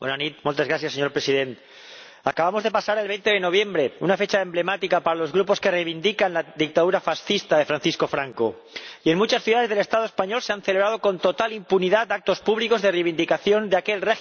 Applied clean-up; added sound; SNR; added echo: none; none; none; none.